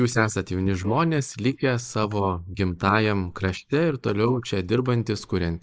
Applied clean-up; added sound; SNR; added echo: neural mask model Resemble Enhance denoiser.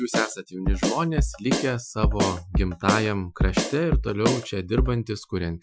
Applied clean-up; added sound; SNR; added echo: classical method Wiener filter.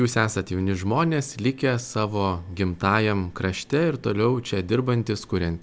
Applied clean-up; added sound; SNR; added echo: none; none; none; none.